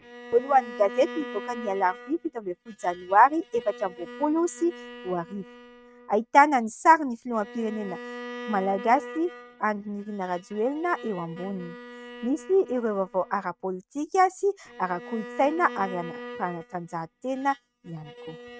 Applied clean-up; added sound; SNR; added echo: neural mask model RNNoise.